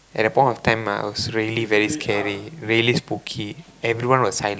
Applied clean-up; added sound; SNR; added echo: none; none; none; none.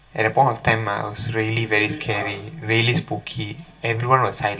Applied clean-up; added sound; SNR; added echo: none; none; none; reverberation time 0.2 s.